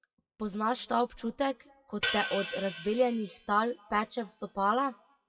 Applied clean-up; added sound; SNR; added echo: classical method WPE with log-MMSE.